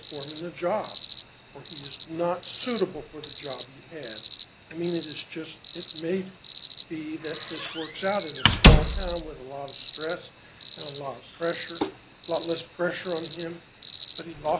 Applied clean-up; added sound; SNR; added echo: none; Squeak / Slam + Cricket; -3 dB; none.